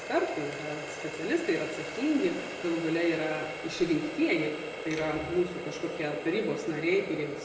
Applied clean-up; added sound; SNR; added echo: none; Water tap, faucet; 9 dB; reverberation time 1.0 s.